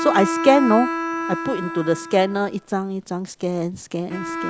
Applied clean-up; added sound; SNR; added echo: none; Bowed string instrument; 6 dB; none.